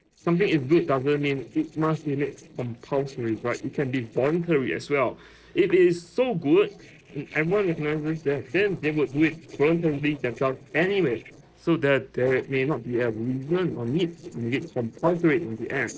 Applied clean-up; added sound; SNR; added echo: neural separator model SepFormer DNS4.